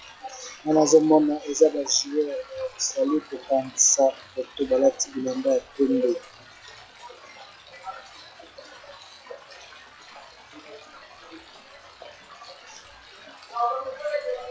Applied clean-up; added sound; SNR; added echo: classical method log-MMSE.